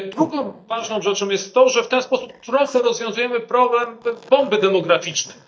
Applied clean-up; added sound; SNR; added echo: neural mask model DeepFilterNet 3.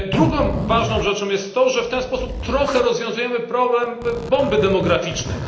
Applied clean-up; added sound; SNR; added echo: none; Zipper (clothing); 8 dB; reverberation time 0.8 s.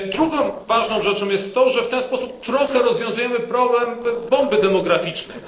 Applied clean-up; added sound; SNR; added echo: neural separator model SepFormer DNS4.